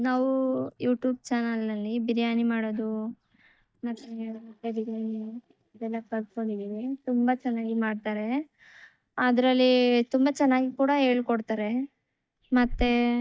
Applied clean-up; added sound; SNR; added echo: neural mask model DeepFilterNet 3.